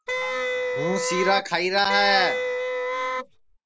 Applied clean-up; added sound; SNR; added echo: none; Wind instrument, woodwind instrument; 2 dB; none.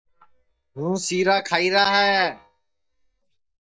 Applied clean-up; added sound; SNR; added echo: neural mask model DeepFilterNet 3.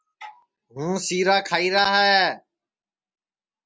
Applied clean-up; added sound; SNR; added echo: none; none; none; none.